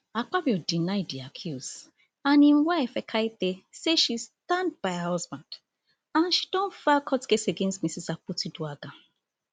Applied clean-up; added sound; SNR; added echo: none; none; none; none.